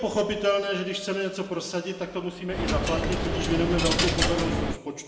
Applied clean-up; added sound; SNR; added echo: none; Coin (dropping); -2 dB; reverberation time 1.2 s.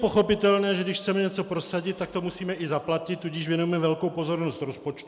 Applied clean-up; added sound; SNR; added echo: none; none; none; none.